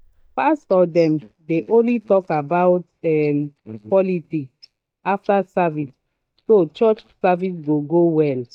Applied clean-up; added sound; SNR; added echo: neural mask model DeepFilterNet 3.